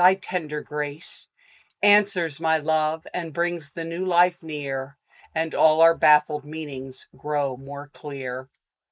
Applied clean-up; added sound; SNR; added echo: neural mask model Resemble Enhance denoiser.